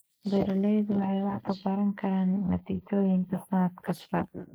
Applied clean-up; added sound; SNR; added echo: neural mask model Resemble Enhance denoiser.